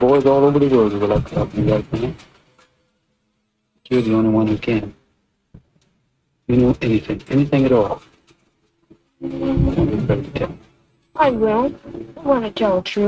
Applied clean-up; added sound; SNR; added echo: neural mask model RNNoise.